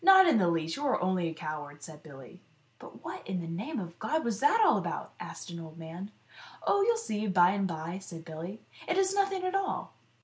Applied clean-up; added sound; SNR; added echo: none; none; none; none.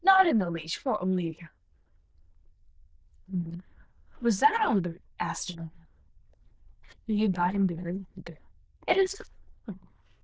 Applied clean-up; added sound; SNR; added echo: neural diffusion model UNIVERSE++.